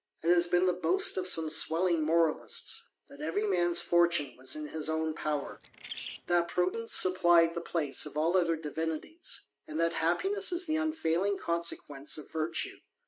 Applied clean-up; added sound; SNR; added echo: neural mask model RNNoise.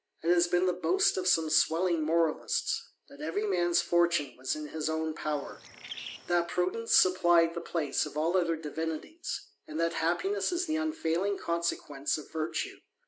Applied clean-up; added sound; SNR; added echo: none; Bird; 16 dB; none.